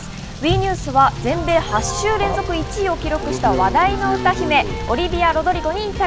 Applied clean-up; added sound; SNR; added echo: none; Motor vehicle (road) / Rain; 9 dB; none.